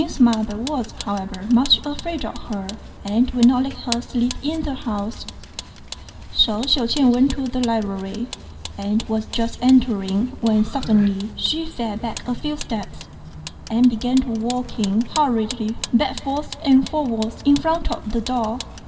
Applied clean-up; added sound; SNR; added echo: none; Vehicle; 14 dB; reverberation time 1.9 s.